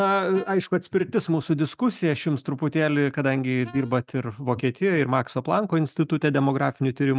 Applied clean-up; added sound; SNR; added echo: neural mask model RNNoise.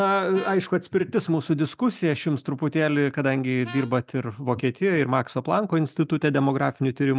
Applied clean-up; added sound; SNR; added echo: none; Harmonica; 18 dB; none.